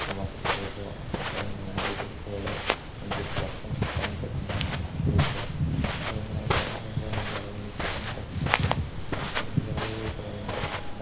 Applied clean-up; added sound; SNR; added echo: none; Walk, footsteps; 0 dB; reverberation time 0.5 s.